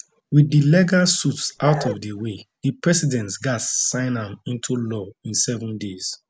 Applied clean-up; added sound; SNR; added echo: none; Bark; 6 dB; none.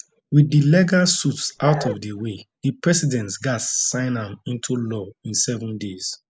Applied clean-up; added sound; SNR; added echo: neural mask model Resemble Enhance denoiser.